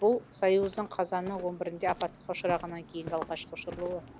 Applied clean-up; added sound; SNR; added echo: none; Walk, footsteps; 15 dB; none.